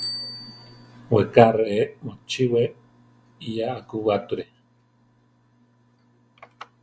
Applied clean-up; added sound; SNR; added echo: none; Bicycle bell; 18 dB; none.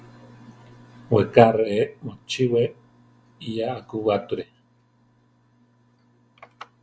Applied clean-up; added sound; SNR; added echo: none; none; none; none.